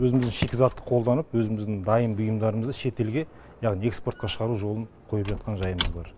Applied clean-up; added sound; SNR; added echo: none; Squeak / Wood; 14 dB; none.